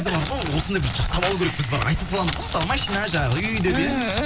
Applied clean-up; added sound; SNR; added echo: none; Crackle; 8 dB; none.